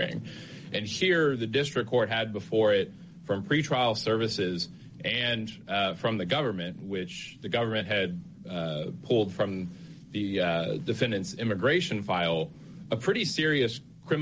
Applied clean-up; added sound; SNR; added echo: none; none; none; none.